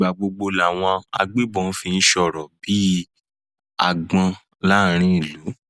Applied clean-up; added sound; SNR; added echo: none; none; none; none.